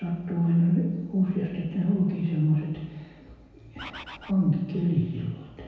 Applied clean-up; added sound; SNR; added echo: none; Bird; 15 dB; reverberation time 1.2 s.